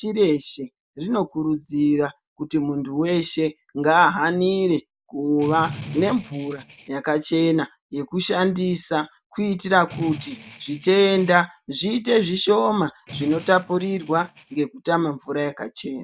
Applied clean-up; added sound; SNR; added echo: neural mask model DeepFilterNet 3.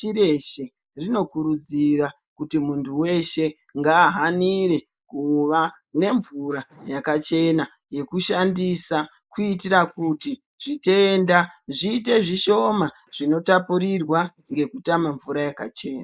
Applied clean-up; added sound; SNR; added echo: neural mask model Resemble Enhance denoiser.